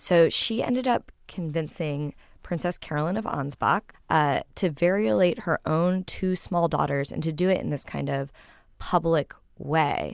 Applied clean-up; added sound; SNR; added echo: none; none; none; none.